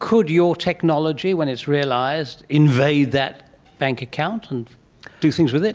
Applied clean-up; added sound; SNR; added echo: none; none; none; none.